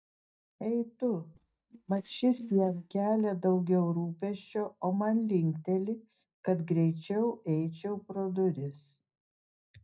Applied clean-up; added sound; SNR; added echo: neural mask model DeepFilterNet 3.